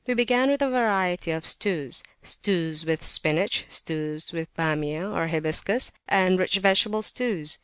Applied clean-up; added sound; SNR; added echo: none; none; none; none.